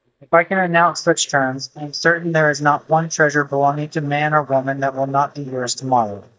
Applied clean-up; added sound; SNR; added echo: neural mask model DeepFilterNet 3.